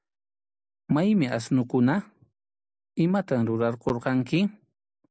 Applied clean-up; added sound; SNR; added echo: none; none; none; none.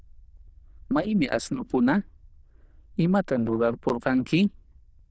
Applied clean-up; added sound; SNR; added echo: neural diffusion model UNIVERSE++.